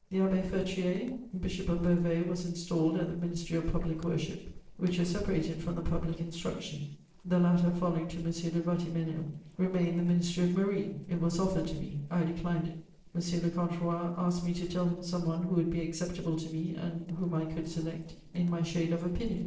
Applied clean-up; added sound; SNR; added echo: neural separator model SepFormer DNS4.